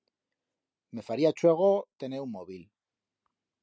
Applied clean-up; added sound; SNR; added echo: none; none; none; none.